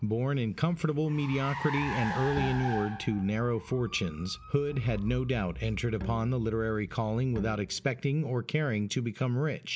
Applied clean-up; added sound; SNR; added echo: none; Car + Bowed string instrument; 11 dB; none.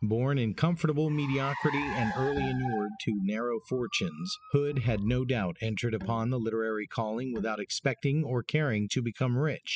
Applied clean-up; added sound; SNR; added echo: classical method spectral subtraction.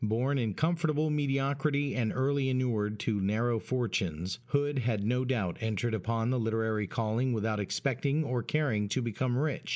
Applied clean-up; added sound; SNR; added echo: none; none; none; none.